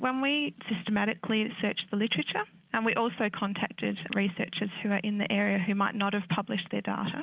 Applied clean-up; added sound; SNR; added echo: none; none; none; none.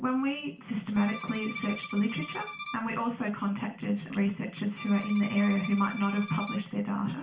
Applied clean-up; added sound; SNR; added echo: none; Bowed string instrument; 12 dB; reverberation time 0.3 s.